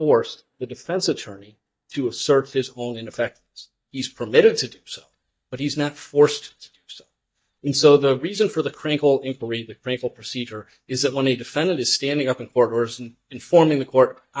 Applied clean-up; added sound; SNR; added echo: neural mask model DeepFilterNet 3.